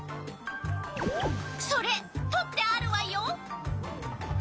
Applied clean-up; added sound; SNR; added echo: none; none; none; none.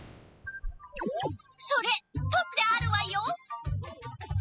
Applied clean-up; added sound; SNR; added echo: classical method spectral subtraction.